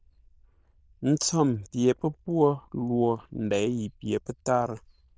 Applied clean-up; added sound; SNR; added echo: neural diffusion model UNIVERSE++.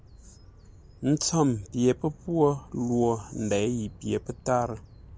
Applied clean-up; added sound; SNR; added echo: none; Bird vocalization, bird call, bird song; 20 dB; none.